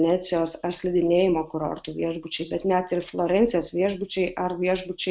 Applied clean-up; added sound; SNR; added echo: none; none; none; none.